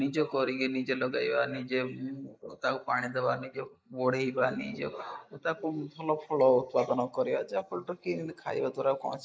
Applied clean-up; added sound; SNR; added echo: neural mask model Resemble Enhance denoiser.